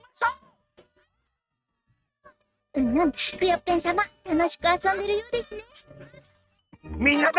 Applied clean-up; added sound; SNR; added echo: neural mask model RNNoise.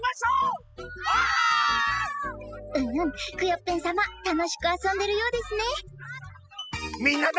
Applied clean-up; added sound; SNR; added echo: classical method spectral subtraction.